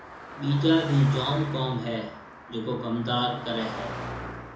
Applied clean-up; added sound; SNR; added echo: none; Car passing by; 11 dB; reverberation time 0.7 s.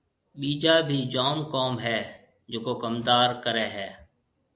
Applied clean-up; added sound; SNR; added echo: none; none; none; none.